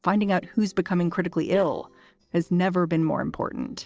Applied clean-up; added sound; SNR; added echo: neural separator model SepFormer DNS4.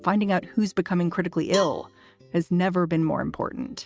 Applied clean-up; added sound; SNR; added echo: neural mask model RNNoise.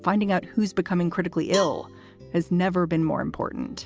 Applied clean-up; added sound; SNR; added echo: none; Cowbell; 13 dB; none.